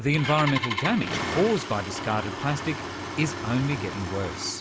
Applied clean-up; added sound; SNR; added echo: none; Engine starting; 6 dB; none.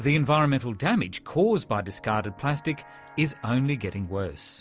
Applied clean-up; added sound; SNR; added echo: none; none; none; none.